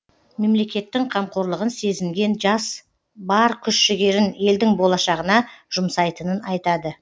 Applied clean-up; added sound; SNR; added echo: none; none; none; none.